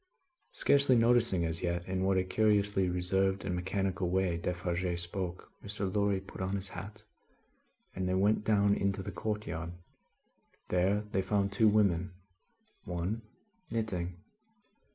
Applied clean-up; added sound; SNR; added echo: none; none; none; none.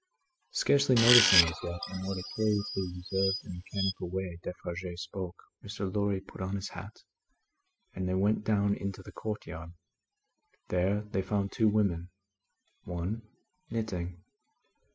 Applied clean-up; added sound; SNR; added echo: classical method spectral subtraction.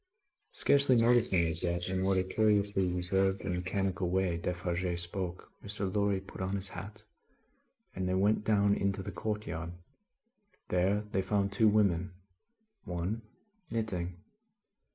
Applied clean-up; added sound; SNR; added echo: neural mask model Resemble Enhance denoiser.